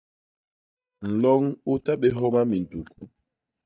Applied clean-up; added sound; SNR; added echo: neural mask model DeepFilterNet 3.